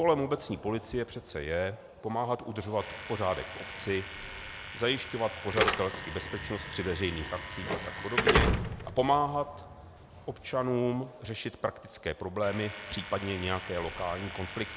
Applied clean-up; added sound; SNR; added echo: none; Slam / Alarm; 4 dB; none.